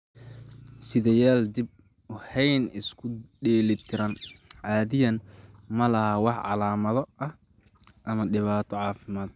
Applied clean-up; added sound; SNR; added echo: none; none; none; none.